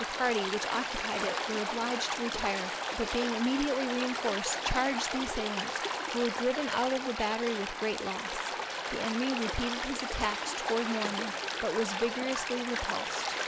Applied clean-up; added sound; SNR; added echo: none; Stream; 1 dB; none.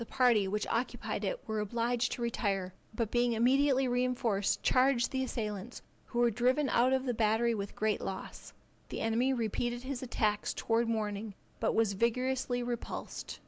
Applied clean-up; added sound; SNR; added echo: none; none; none; none.